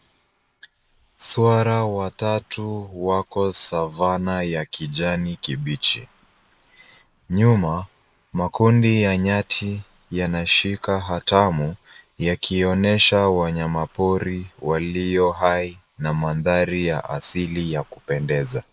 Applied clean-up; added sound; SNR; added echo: neural mask model Resemble Enhance denoiser.